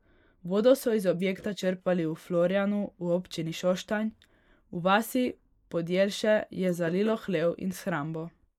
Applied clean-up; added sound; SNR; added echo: neural mask model Resemble Enhance denoiser.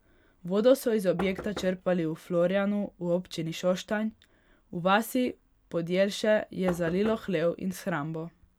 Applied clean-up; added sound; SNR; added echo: none; Knock; 14 dB; none.